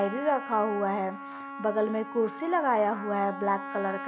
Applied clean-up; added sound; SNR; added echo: none; Trumpet; 11 dB; none.